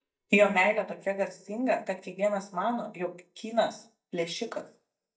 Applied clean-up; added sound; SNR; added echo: neural mask model DeepFilterNet 3.